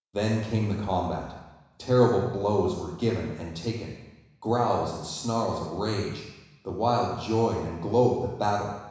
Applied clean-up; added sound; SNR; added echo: none; none; none; reverberation time 1.0 s.